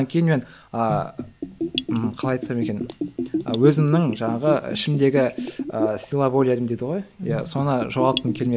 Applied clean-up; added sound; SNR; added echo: none; Bathtub (filling or washing) / Gurgling; 7 dB; none.